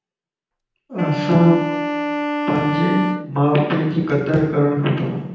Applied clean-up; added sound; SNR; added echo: none; Wind instrument, woodwind instrument; 5 dB; reverberation time 0.9 s.